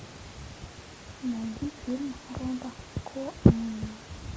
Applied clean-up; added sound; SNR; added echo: none; none; none; none.